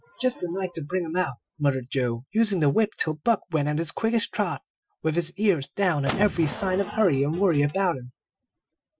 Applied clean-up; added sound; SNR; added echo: classical method Wiener filter.